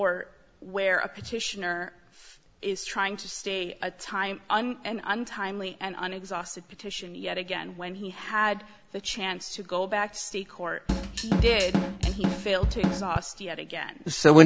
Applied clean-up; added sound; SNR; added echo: none; Drum kit; -1 dB; none.